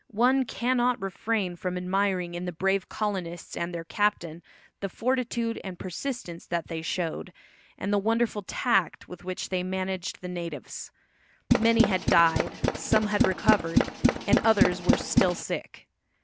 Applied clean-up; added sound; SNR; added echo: none; Tools; -3 dB; none.